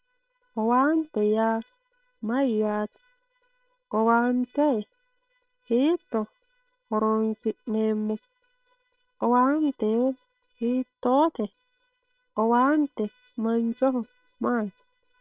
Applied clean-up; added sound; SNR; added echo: neural separator model SepFormer WHAM!.